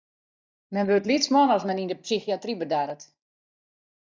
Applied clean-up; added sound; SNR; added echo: neural mask model DeepFilterNet 3.